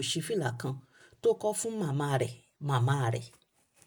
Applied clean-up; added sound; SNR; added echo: none; none; none; none.